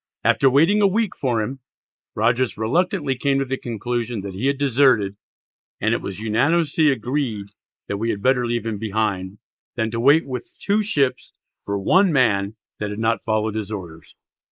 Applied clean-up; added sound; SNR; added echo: neural mask model Resemble Enhance denoiser.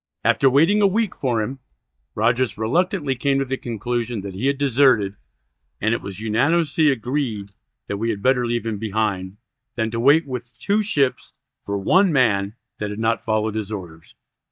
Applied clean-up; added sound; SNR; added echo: neural mask model DeepFilterNet 3.